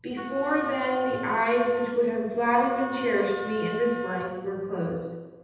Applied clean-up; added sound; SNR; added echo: none; Wind instrument, woodwind instrument; 11 dB; reverberation time 1.1 s.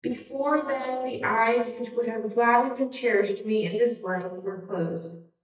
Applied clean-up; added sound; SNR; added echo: neural mask model DeepFilterNet 3.